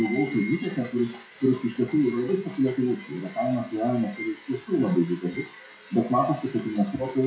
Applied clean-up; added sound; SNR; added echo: classical method WPE with log-MMSE.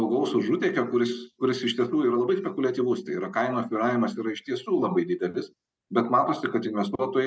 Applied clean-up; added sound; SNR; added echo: none; none; none; none.